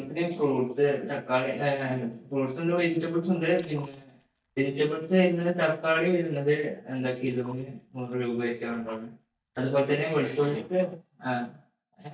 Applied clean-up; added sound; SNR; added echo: neural mask model DeepFilterNet 3.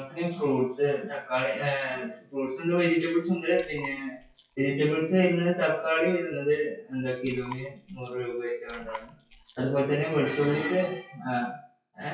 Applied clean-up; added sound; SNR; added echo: classical method WPE with log-MMSE.